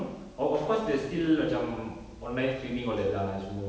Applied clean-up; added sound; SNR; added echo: none; none; none; none.